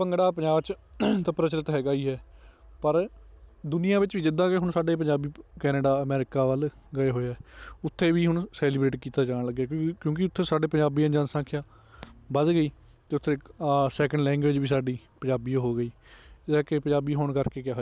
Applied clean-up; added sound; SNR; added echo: none; none; none; none.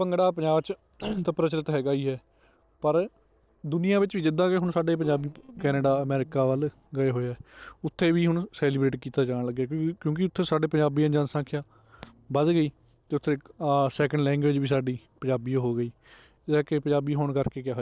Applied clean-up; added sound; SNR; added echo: neural separator model SepFormer DNS4.